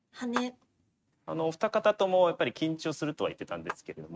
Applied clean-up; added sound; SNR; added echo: neural mask model RNNoise.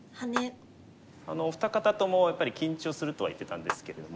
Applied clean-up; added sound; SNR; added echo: none; Clapping; 6 dB; none.